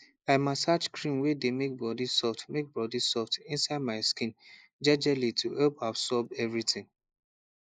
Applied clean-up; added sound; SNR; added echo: neural mask model Resemble Enhance denoiser.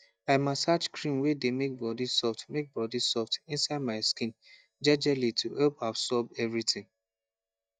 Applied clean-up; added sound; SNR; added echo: neural mask model DeepFilterNet 3.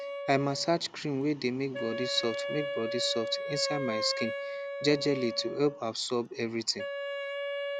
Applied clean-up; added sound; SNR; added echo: none; Wind instrument, woodwind instrument; 5 dB; none.